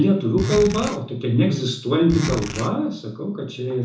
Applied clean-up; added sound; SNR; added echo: none; Zipper (clothing); 8 dB; reverberation time 0.7 s.